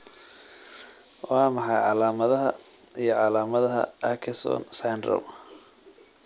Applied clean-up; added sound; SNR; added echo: none; none; none; none.